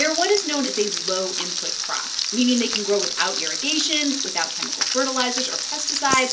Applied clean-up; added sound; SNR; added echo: none; Frying (food); 2 dB; reverberation time 0.3 s.